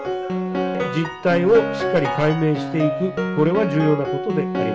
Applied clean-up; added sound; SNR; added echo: none; Piano; 4 dB; reverberation time 0.2 s.